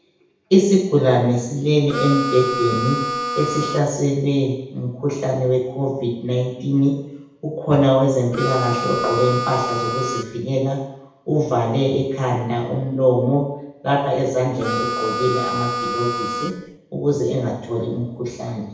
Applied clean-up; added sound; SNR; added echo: none; Harmonica; 4 dB; reverberation time 0.8 s.